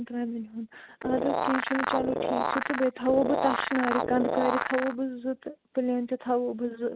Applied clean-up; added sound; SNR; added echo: none; Animal; 0 dB; none.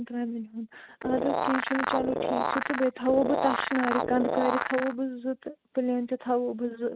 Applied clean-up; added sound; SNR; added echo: neural mask model RNNoise.